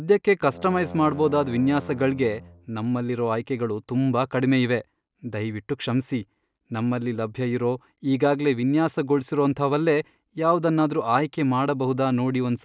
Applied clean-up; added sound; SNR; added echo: none; Brass instrument; 17 dB; none.